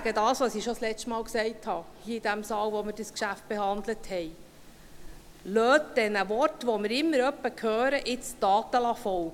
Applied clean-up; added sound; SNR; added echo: none; Wind; 18 dB; none.